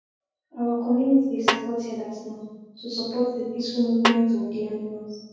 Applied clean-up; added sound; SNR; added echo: none; Snare drum; 4 dB; reverberation time 1.3 s.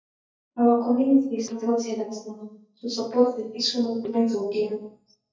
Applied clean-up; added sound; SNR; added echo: neural mask model DeepFilterNet 3.